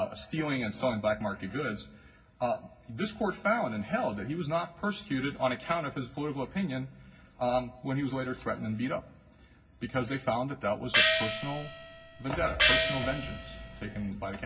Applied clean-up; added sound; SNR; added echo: none; Gong; -3 dB; reverberation time 0.4 s.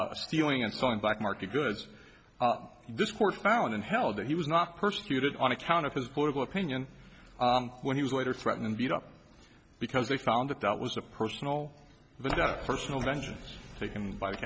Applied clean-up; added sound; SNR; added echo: none; none; none; none.